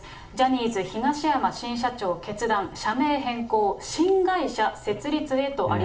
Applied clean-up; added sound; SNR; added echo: none; none; none; reverberation time 0.4 s.